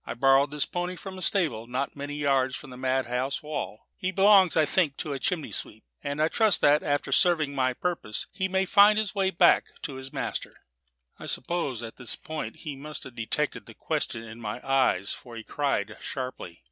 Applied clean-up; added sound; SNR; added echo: none; none; none; none.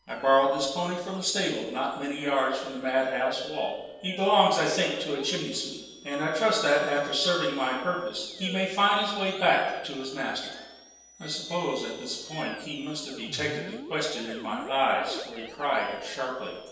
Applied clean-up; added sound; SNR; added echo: neural separator model SepFormer DNS4.